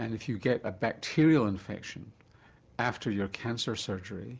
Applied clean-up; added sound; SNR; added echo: none; none; none; none.